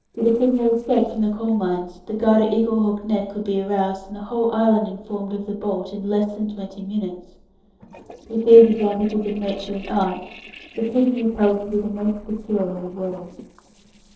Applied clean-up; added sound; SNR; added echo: neural separator model SepFormer DNS4.